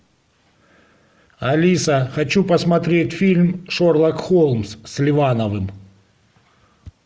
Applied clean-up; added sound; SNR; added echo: none; none; none; none.